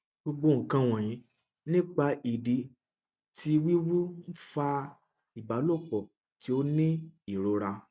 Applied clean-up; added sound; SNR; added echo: none; none; none; none.